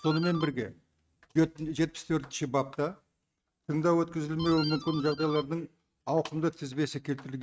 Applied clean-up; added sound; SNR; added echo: neural mask model RNNoise.